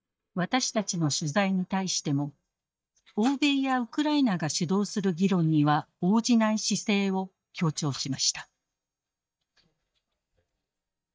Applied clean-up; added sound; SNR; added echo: neural mask model DeepFilterNet 3.